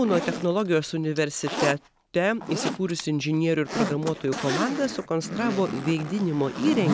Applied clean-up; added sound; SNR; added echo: none; Zipper (clothing); 7 dB; none.